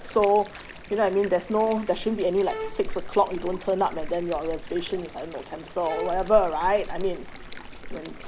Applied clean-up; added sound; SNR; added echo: none; Stream + Bowed string instrument; 9 dB; none.